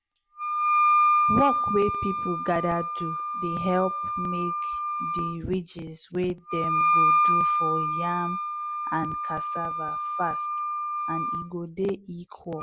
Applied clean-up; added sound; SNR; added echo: none; Wind instrument, woodwind instrument; -4 dB; none.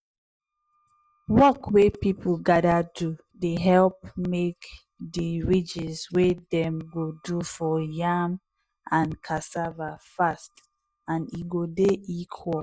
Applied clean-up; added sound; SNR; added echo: neural mask model DeepFilterNet 3.